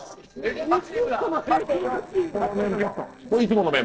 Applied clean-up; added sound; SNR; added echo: neural separator model SepFormer DNS4.